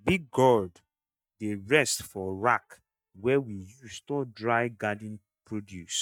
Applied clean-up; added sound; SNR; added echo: neural mask model DeepFilterNet 3.